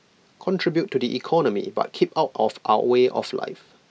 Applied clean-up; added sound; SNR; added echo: none; none; none; none.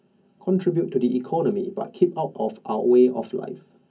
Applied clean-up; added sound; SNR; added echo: none; none; none; reverberation time 0.3 s.